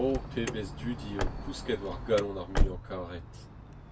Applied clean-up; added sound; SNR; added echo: none; Car; -1 dB; reverberation time 0.1 s.